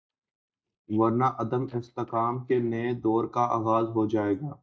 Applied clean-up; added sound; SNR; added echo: neural mask model DeepFilterNet 3.